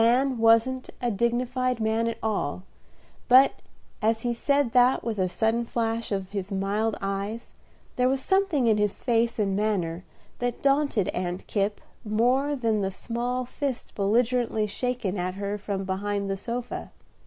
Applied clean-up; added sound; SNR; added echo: none; none; none; none.